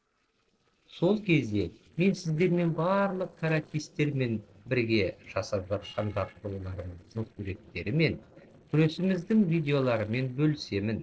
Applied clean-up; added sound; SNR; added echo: neural separator model SepFormer DNS4.